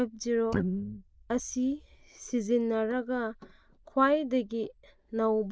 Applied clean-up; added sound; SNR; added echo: neural diffusion model UNIVERSE++.